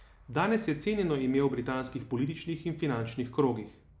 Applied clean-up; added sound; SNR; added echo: none; none; none; none.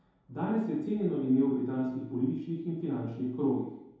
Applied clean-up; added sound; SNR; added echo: none; none; none; reverberation time 0.8 s.